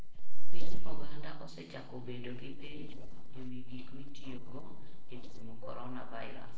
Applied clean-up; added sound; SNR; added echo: neural separator model SepFormer DNS4.